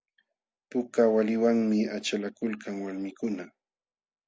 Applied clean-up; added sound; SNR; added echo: none; none; none; none.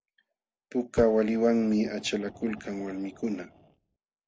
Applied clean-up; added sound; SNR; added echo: none; Fire; 16 dB; none.